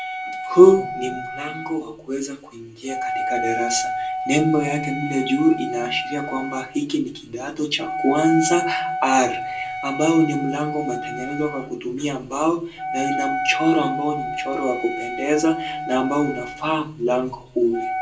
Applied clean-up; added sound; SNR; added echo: none; Wind instrument, woodwind instrument; 6 dB; reverberation time 0.2 s.